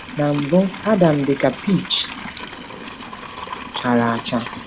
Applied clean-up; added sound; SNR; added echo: none; Livestock, farm animals, working animals; 12 dB; none.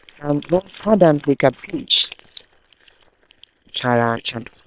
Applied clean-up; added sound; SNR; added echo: neural separator model SepFormer WHAM!.